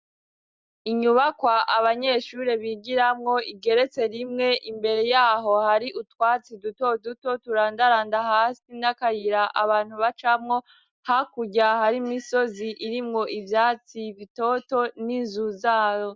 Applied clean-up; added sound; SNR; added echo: none; none; none; none.